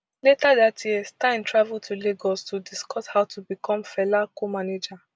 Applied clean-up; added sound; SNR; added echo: none; none; none; none.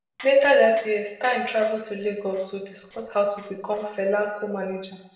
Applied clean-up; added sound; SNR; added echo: neural separator model SepFormer DNS4.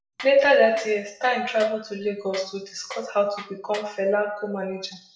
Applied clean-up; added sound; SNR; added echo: classical method WPE with log-MMSE.